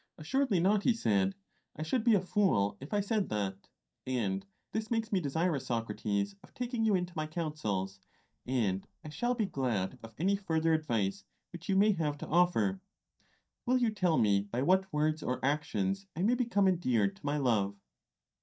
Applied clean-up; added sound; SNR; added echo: neural mask model DeepFilterNet 3.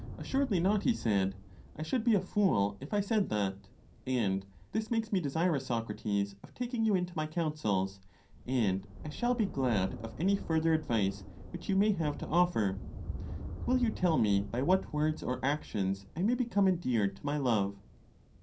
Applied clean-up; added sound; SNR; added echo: none; Thunder; 14 dB; reverberation time 0.3 s.